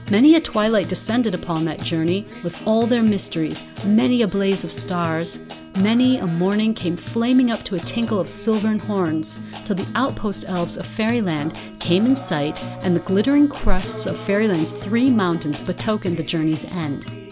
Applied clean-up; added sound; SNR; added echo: none; Acoustic guitar; 13 dB; none.